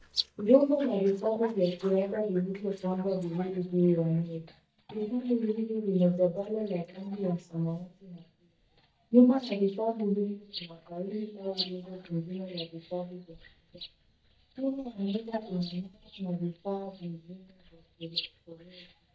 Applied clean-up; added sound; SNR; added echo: neural mask model DeepFilterNet 3.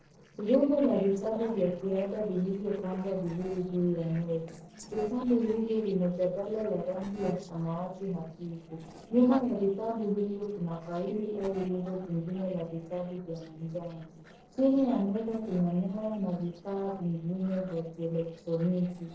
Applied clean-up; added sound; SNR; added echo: neural separator model SepFormer DNS4.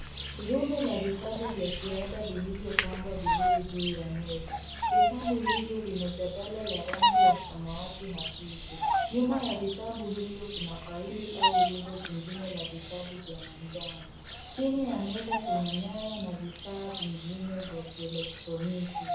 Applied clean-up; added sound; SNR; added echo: none; Bird vocalization, bird call, bird song; -3 dB; reverberation time 0.6 s.